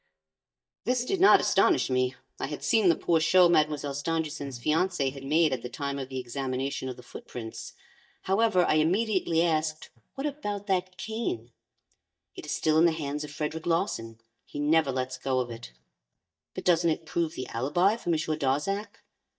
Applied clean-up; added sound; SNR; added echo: neural mask model DeepFilterNet 3.